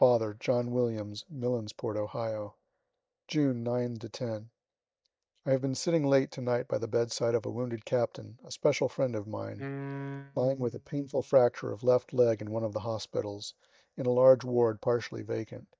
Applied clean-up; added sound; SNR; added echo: neural mask model DeepFilterNet 3.